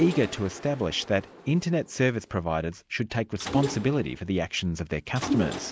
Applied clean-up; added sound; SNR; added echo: none; Mechanisms; 9 dB; none.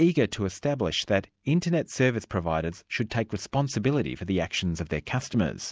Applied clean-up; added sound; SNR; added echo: none; none; none; none.